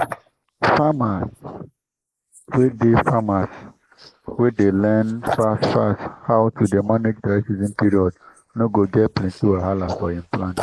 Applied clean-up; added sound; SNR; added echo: neural mask model Resemble Enhance denoiser.